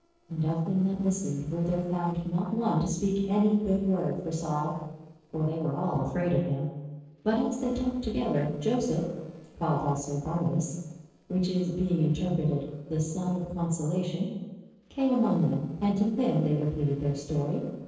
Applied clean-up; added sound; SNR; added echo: neural separator model SepFormer DNS4.